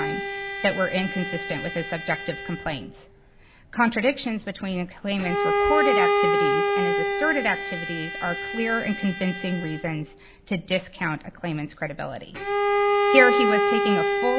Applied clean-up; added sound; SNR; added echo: none; Bowed string instrument; -1 dB; none.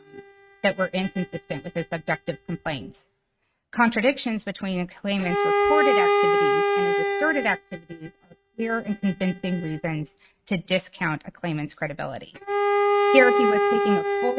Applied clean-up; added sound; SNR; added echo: neural mask model RNNoise.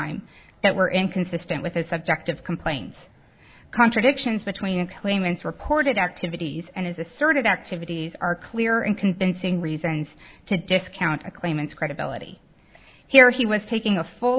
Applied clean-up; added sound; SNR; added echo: none; none; none; none.